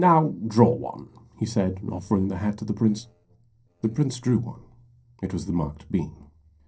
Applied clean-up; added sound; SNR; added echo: neural separator model SepFormer DNS4.